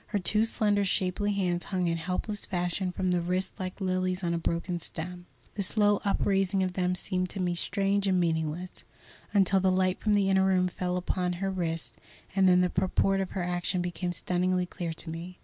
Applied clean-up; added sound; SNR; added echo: none; none; none; none.